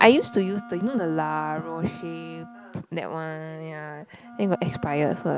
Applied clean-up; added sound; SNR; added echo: none; Wind instrument, woodwind instrument; 17 dB; none.